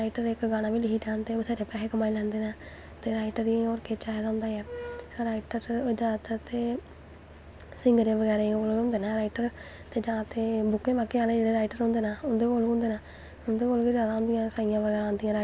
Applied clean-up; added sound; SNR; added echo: none; none; none; none.